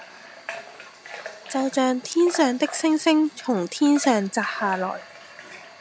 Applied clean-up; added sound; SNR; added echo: none; Water tap, faucet / Water; 16 dB; none.